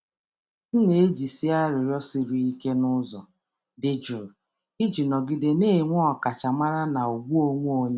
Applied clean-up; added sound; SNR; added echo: none; none; none; none.